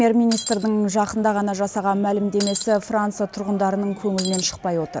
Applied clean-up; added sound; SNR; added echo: none; Shatter; 8 dB; none.